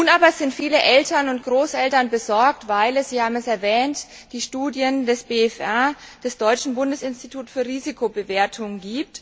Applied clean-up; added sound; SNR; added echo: none; none; none; none.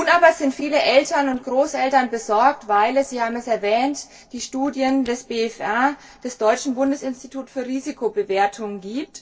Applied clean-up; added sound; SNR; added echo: neural separator model SepFormer DNS4.